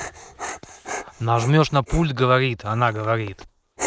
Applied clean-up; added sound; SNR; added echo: neural mask model Resemble Enhance denoiser.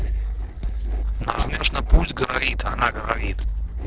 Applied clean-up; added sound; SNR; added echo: neural separator model SepFormer DNS4.